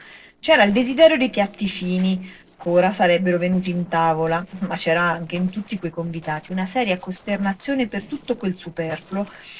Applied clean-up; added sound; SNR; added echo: neural separator model SepFormer DNS4.